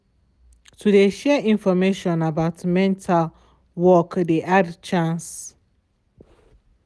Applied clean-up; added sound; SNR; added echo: none; none; none; none.